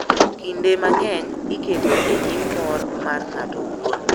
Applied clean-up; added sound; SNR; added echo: none; Sliding door + Cough; -3 dB; none.